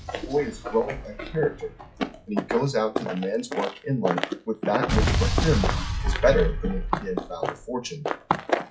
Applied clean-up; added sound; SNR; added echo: classical method log-MMSE.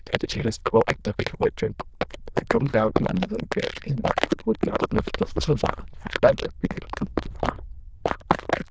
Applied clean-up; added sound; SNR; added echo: neural diffusion model UNIVERSE++.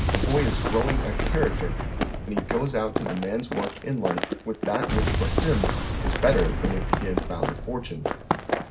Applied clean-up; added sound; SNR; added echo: none; Explosion + Run; -2 dB; none.